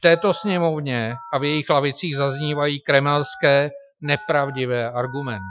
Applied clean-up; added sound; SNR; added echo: classical method Wiener filter.